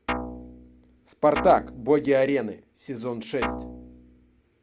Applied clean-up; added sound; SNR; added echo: none; Guitar; 8 dB; none.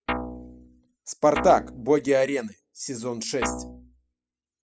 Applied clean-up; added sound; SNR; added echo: classical method spectral subtraction.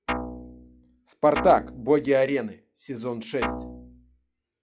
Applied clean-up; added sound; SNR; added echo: classical method log-MMSE.